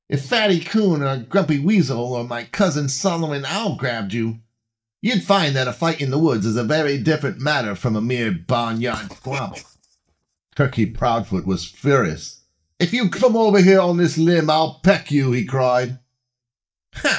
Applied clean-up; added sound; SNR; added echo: neural mask model DeepFilterNet 3.